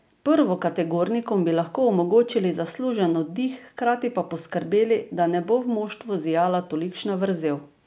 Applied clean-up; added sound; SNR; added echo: none; none; none; none.